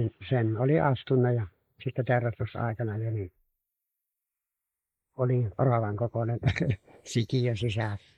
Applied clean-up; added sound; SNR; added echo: neural mask model Resemble Enhance denoiser.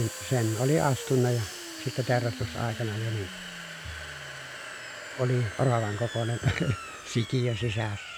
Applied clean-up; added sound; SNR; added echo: none; Domestic sounds, home sounds; 11 dB; none.